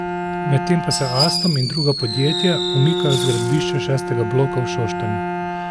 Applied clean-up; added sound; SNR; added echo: none; Bowed string instrument + Fireworks; 2 dB; none.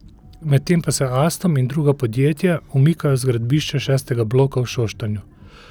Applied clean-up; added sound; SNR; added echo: none; none; none; none.